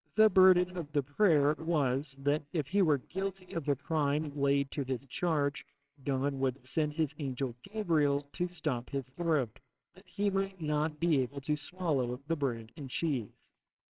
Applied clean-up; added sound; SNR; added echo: neural separator model SepFormer WHAMR!.